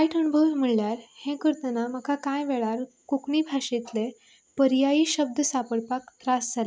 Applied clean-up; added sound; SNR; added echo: none; none; none; none.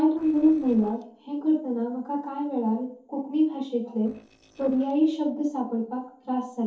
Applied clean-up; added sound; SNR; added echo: neural separator model SepFormer DNS4.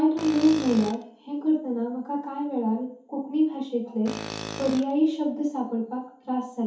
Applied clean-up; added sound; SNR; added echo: none; Tools; 11 dB; reverberation time 0.5 s.